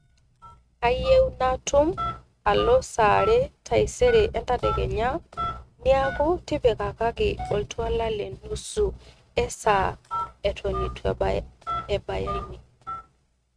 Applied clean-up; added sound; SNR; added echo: neural mask model RNNoise.